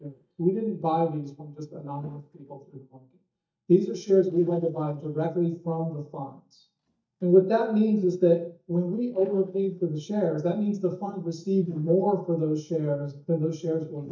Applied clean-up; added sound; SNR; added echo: neural mask model DeepFilterNet 3.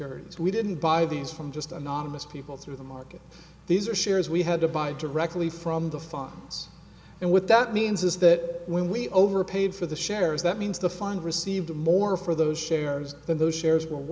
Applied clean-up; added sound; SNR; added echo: none; none; none; none.